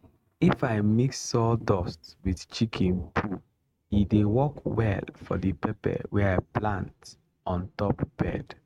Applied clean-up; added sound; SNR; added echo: neural mask model RNNoise.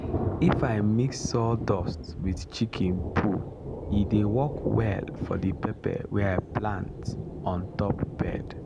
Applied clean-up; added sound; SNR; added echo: none; Thunder; 6 dB; none.